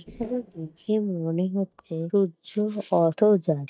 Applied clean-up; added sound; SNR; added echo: neural mask model DeepFilterNet 3.